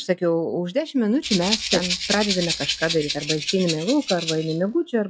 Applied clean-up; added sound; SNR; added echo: classical method log-MMSE.